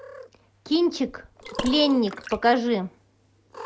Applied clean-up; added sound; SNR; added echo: none; Water / Splash, splatter + Cat; 15 dB; none.